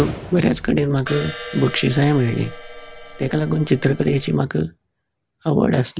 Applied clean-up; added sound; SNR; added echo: none; Crash cymbal + Gunshot, gunfire; 15 dB; none.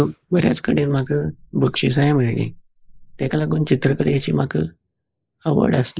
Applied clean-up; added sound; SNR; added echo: neural mask model Resemble Enhance denoiser.